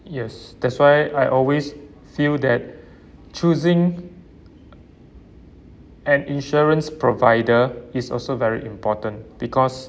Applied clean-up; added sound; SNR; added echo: none; none; none; none.